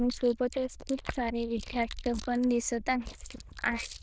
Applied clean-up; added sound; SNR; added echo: neural diffusion model UNIVERSE++.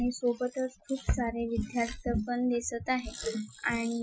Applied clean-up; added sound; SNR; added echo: classical method Wiener filter.